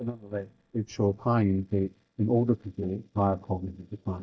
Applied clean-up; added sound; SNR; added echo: neural mask model DeepFilterNet 3.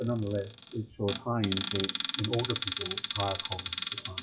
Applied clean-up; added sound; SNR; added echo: classical method WPE with log-MMSE.